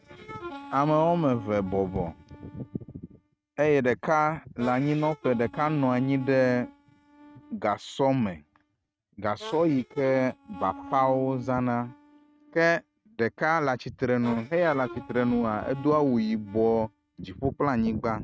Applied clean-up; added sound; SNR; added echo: neural mask model RNNoise.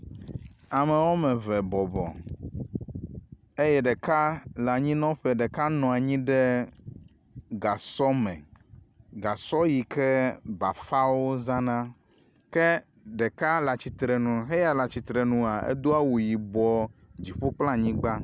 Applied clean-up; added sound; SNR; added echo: none; none; none; none.